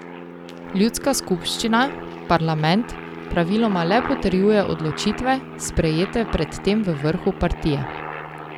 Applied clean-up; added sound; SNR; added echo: none; Aircraft; 11 dB; none.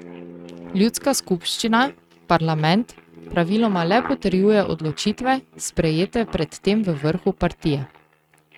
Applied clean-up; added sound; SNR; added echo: neural mask model RNNoise.